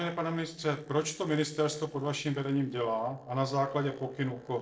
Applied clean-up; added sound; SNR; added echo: neural separator model SepFormer DNS4.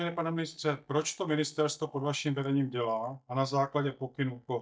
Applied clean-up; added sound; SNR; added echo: neural mask model DeepFilterNet 3.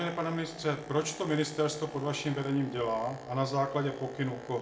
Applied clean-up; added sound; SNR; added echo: none; Boat, Water vehicle; 15 dB; reverberation time 0.4 s.